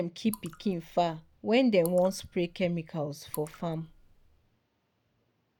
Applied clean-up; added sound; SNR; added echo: none; Raindrop / Drip; 19 dB; none.